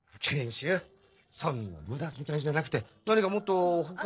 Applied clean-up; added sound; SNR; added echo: neural separator model SepFormer DNS4.